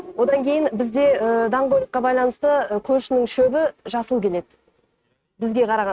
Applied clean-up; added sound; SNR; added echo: neural mask model RNNoise.